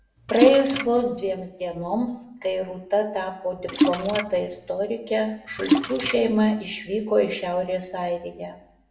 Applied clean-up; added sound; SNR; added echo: none; Splash, splatter; 2 dB; reverberation time 0.6 s.